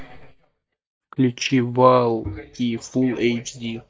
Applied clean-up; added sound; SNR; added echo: neural mask model DeepFilterNet 3.